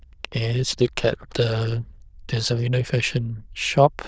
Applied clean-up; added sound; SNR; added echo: neural diffusion model UNIVERSE++.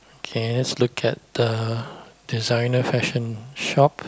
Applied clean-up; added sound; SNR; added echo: none; none; none; none.